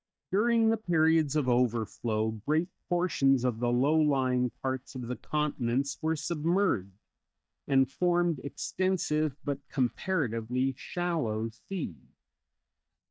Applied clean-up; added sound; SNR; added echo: neural mask model DeepFilterNet 3.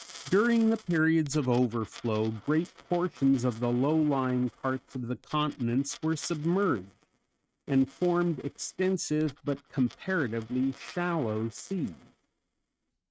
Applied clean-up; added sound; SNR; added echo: neural mask model RNNoise.